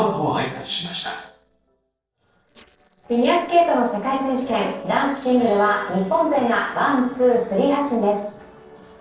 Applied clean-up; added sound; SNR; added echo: neural separator model SepFormer DNS4.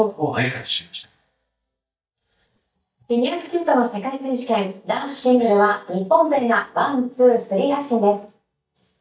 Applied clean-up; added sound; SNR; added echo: neural mask model DeepFilterNet 3.